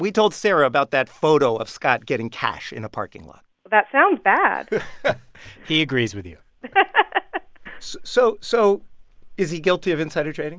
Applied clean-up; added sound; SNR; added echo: none; none; none; none.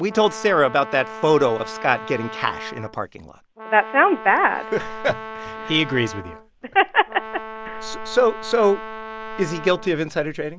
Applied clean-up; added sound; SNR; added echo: none; Brass instrument; 13 dB; none.